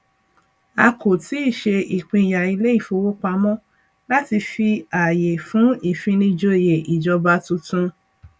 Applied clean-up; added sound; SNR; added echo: none; none; none; none.